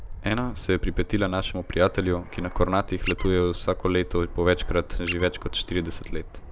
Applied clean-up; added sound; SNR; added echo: none; Squeak + Fixed-wing aircraft, airplane; 12 dB; none.